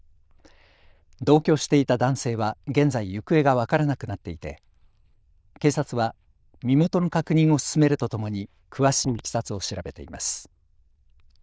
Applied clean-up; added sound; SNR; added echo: neural diffusion model UNIVERSE++.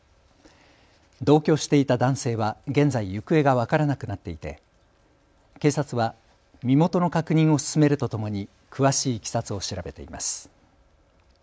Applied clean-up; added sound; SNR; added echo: none; none; none; none.